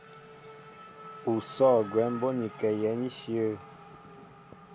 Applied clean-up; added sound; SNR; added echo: none; Race car, auto racing / Accelerating, revving, vroom; 17 dB; none.